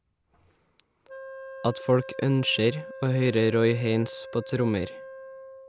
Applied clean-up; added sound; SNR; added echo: none; Wind instrument, woodwind instrument; 15 dB; none.